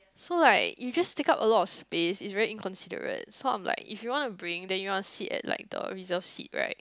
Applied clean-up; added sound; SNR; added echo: none; none; none; none.